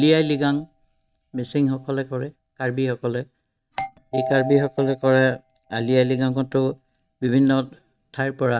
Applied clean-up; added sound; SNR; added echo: neural mask model RNNoise.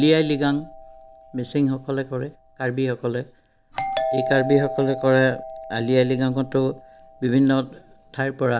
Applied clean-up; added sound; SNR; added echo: none; Doorbell; 11 dB; none.